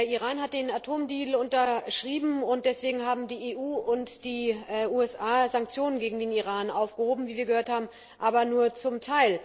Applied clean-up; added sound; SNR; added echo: neural separator model SepFormer DNS4.